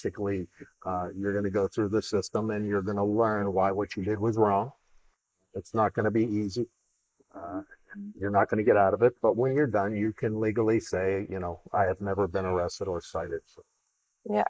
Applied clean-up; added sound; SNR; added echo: neural mask model Resemble Enhance denoiser.